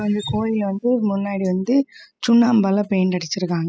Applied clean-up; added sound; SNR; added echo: classical method spectral subtraction.